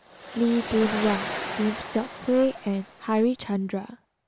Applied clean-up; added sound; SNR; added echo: none; Waves, surf; 9 dB; none.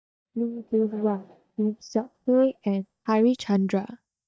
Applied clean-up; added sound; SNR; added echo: neural mask model DeepFilterNet 3.